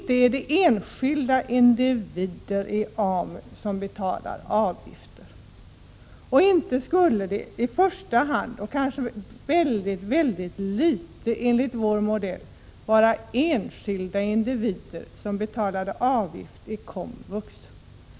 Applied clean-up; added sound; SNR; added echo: none; none; none; none.